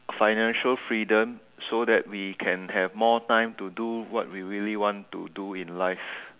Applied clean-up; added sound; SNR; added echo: none; none; none; none.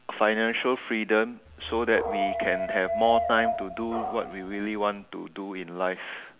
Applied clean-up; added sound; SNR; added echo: none; Dog; 3 dB; none.